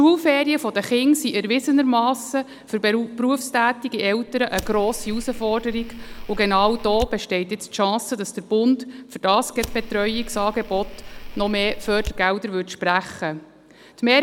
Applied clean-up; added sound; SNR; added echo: none; Fire; 11 dB; none.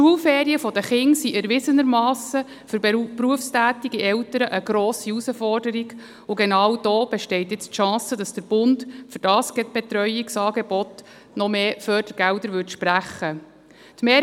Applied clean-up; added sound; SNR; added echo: none; none; none; none.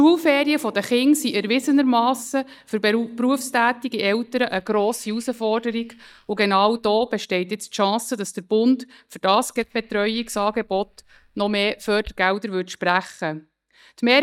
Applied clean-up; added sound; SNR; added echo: neural mask model DeepFilterNet 3.